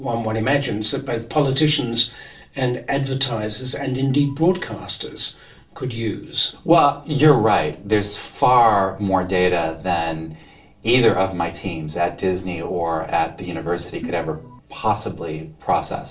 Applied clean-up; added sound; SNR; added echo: none; Organ; 16 dB; reverberation time 0.3 s.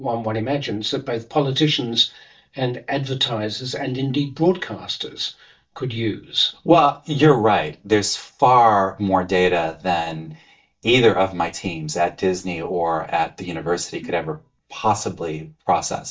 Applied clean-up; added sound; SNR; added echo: neural mask model DeepFilterNet 3.